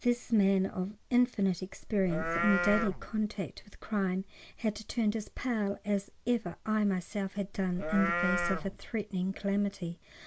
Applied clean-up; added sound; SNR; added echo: none; Livestock, farm animals, working animals; 3 dB; none.